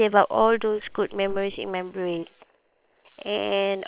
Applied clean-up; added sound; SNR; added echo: neural separator model SepFormer WHAM!.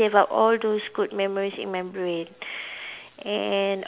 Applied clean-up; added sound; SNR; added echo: none; none; none; none.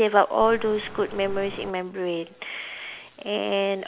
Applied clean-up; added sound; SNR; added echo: none; Cricket; 11 dB; none.